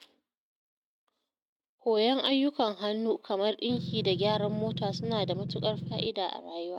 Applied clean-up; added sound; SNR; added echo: neural mask model RNNoise.